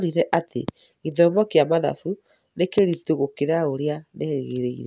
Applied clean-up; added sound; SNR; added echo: none; none; none; none.